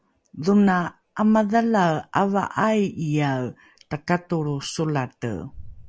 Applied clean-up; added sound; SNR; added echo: none; none; none; none.